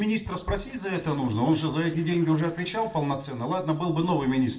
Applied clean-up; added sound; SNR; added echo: neural separator model SepFormer DNS4.